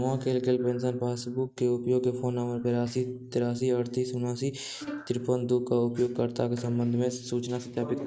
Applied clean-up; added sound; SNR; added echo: neural mask model RNNoise.